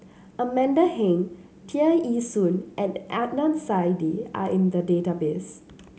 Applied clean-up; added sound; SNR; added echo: none; none; none; none.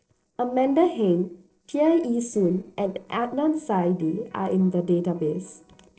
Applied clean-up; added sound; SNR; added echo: neural separator model SepFormer DNS4.